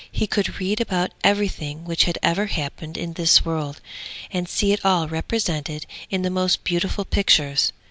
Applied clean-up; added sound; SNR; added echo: none; none; none; none.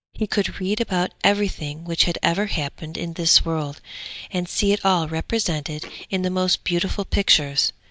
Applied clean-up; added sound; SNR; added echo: neural mask model DeepFilterNet 3.